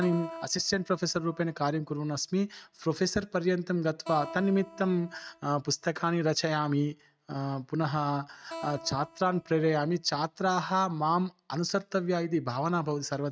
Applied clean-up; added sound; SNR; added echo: neural mask model RNNoise.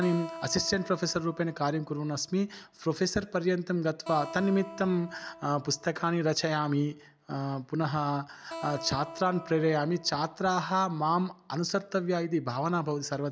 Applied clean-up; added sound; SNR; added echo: none; Acoustic guitar; 16 dB; none.